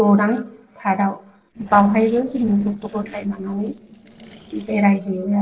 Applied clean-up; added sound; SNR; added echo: neural separator model SepFormer DNS4.